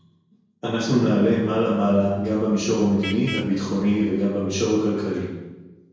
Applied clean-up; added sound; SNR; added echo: none; Vehicle horn, car horn, honking; 12 dB; reverberation time 1.0 s.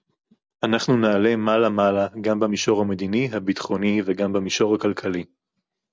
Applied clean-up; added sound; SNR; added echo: none; none; none; none.